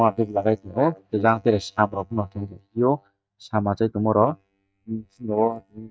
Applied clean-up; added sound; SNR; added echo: neural mask model DeepFilterNet 3.